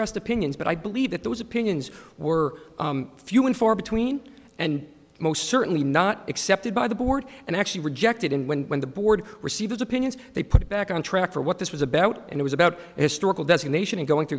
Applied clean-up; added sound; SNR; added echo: none; none; none; none.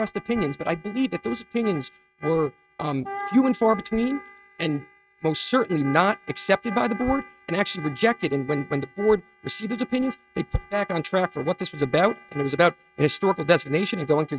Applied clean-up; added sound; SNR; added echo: neural mask model RNNoise.